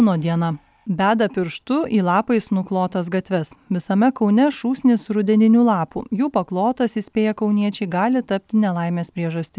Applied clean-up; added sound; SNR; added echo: none; none; none; none.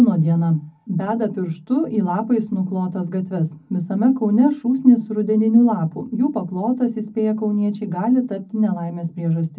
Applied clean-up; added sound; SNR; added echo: none; none; none; reverberation time 0.4 s.